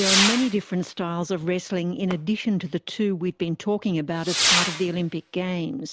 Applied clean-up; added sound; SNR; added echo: none; Whoosh, swoosh, swish / Fireworks; 3 dB; none.